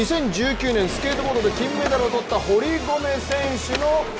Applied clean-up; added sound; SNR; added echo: none; none; none; none.